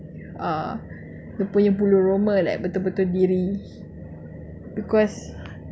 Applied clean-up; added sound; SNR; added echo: none; none; none; none.